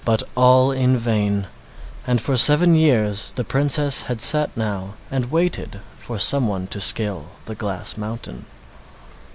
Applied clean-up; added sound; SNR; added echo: none; none; none; none.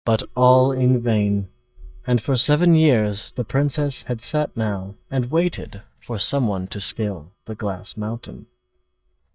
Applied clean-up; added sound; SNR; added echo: neural mask model DeepFilterNet 3.